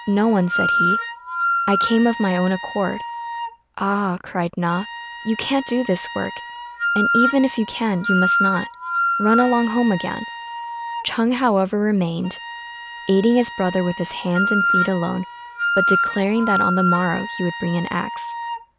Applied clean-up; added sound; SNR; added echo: none; Wind instrument, woodwind instrument; 3 dB; none.